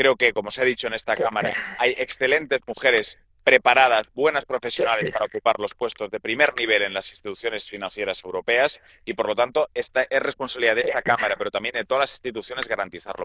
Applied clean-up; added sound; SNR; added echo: neural diffusion model UNIVERSE++.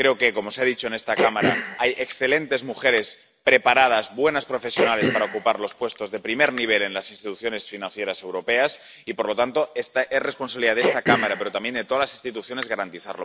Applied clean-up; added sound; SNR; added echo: none; Cough; 6 dB; none.